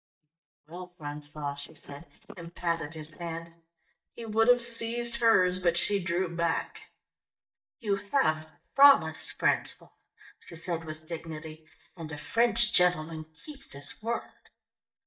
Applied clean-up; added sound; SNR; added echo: neural mask model DeepFilterNet 3.